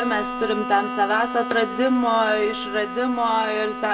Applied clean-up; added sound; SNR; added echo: none; Bowed string instrument; 7 dB; reverberation time 0.9 s.